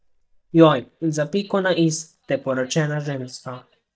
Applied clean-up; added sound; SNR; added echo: neural mask model DeepFilterNet 3.